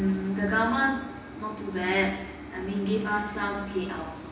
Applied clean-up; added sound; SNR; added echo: none; none; none; reverberation time 1.0 s.